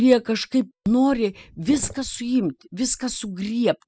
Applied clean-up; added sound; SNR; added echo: classical method spectral subtraction.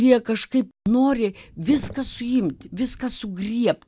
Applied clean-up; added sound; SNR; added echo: none; Sink (filling or washing); 18 dB; none.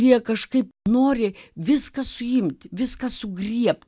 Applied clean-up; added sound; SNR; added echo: none; none; none; none.